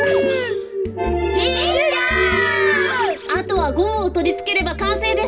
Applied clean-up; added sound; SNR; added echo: none; Hi-hat; 20 dB; reverberation time 2.1 s.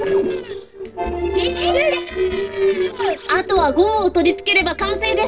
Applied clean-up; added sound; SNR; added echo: neural separator model SepFormer DNS4.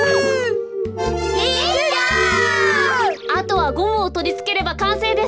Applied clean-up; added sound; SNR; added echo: none; none; none; none.